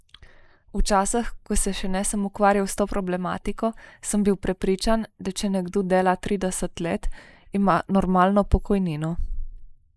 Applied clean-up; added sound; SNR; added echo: neural mask model Resemble Enhance denoiser.